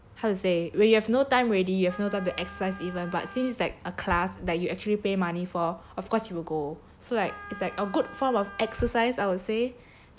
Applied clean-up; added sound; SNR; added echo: none; Wind instrument, woodwind instrument; 17 dB; none.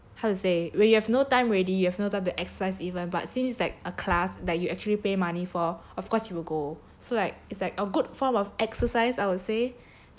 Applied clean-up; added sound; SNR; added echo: none; none; none; none.